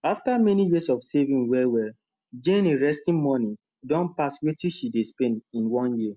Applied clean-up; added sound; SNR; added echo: none; none; none; none.